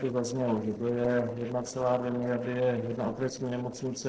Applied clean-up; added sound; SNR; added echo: neural separator model SepFormer DNS4.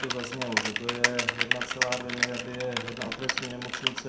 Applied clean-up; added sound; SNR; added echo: none; Typing; -4 dB; reverberation time 0.5 s.